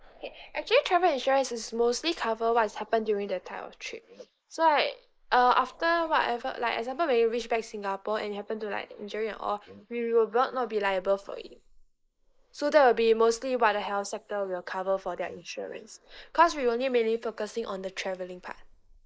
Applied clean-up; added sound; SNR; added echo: neural mask model Resemble Enhance denoiser.